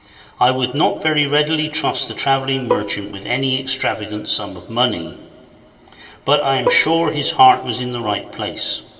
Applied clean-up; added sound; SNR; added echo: none; Bowed string instrument; 8 dB; reverberation time 2.5 s.